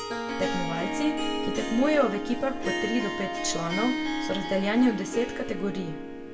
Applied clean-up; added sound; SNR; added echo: none; Harp; 3 dB; reverberation time 0.5 s.